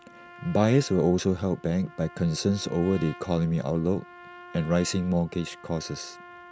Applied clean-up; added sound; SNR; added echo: none; Trumpet; 20 dB; none.